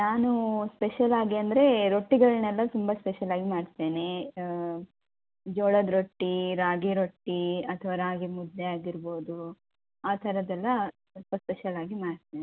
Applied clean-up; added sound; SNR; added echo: none; none; none; none.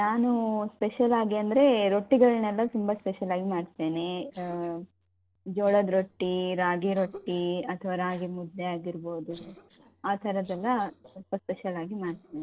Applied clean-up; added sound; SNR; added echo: neural separator model SepFormer DNS4.